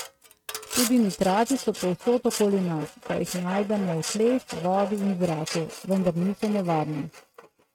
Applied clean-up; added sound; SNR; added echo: neural mask model RNNoise.